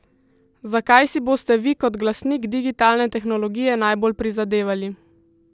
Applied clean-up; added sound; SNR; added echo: none; none; none; none.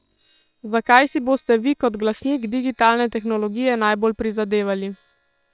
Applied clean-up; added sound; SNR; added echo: neural separator model SepFormer WHAM!.